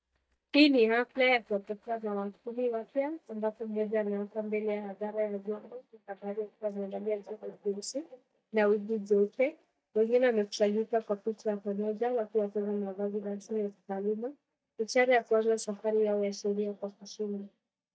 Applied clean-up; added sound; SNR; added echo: neural mask model DeepFilterNet 3.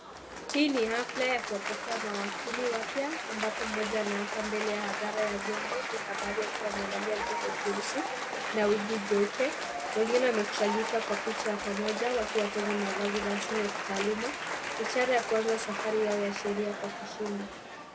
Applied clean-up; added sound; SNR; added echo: none; Applause / Cheering; 3 dB; none.